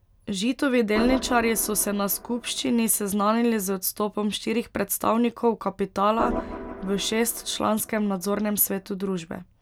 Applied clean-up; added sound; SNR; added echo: none; Organ; 10 dB; none.